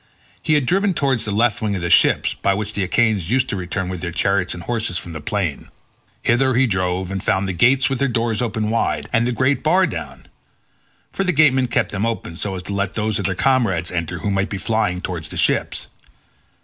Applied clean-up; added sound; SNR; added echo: none; Dishes, pots, and pans / Chink, clink; 16 dB; none.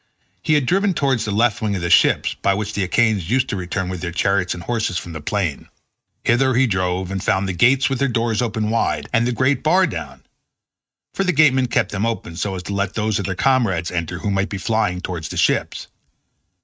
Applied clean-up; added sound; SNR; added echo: neural mask model RNNoise.